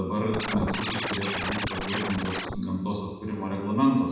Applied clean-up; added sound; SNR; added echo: none; Scratching (performance technique); 2 dB; reverberation time 1.0 s.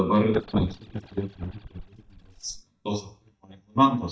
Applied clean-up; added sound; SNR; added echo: neural mask model DeepFilterNet 3.